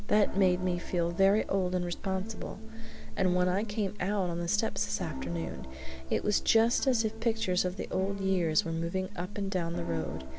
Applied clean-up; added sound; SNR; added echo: none; Piano; 14 dB; none.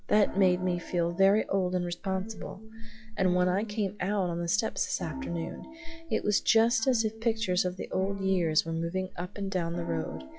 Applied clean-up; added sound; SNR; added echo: classical method log-MMSE.